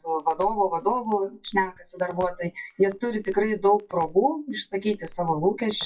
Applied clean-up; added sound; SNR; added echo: classical method WPE with log-MMSE.